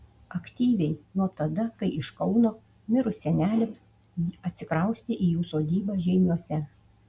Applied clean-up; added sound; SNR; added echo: none; none; none; none.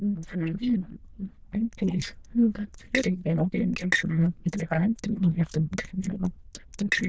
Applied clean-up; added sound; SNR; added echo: neural diffusion model UNIVERSE++.